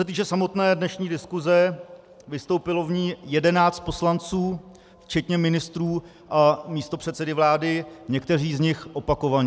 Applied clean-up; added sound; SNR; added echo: none; none; none; none.